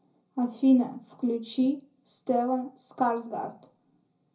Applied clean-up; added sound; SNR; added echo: none; none; none; reverberation time 0.4 s.